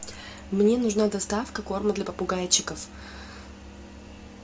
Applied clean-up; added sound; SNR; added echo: none; none; none; none.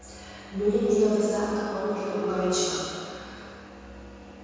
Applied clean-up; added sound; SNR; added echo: none; none; none; reverberation time 2.2 s.